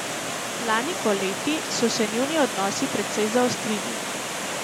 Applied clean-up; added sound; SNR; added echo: none; Water; 3 dB; none.